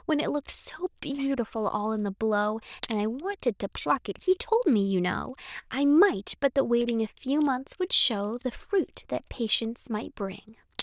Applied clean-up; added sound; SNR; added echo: neural diffusion model UNIVERSE++.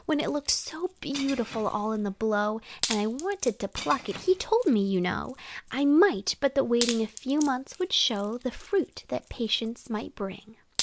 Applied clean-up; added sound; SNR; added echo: none; Shatter / Crushing + Wood; 13 dB; none.